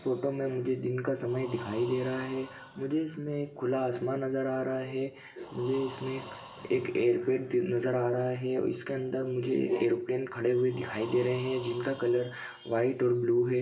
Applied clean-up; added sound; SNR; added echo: none; Breathing; 20 dB; reverberation time 0.7 s.